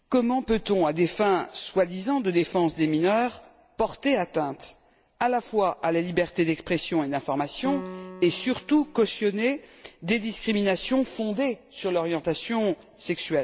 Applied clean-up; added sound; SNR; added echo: none; Piano; 17 dB; none.